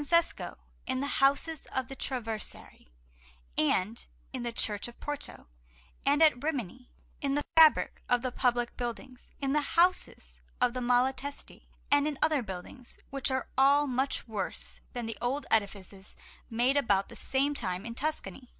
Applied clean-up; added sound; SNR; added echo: none; none; none; none.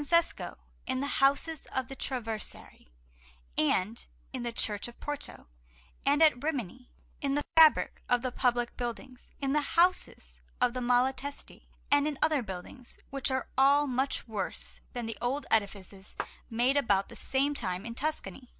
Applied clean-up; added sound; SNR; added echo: none; Clapping; 9 dB; none.